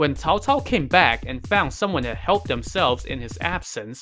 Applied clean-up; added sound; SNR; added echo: none; Drum kit; 11 dB; none.